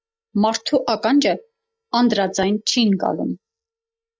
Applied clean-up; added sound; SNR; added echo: neural mask model DeepFilterNet 3.